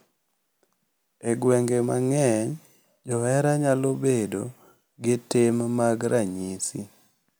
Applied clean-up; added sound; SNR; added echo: none; none; none; none.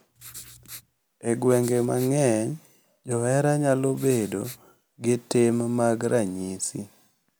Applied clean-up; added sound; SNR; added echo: none; Writing; 19 dB; none.